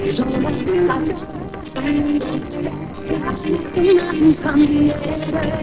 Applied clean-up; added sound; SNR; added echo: neural separator model SepFormer DNS4.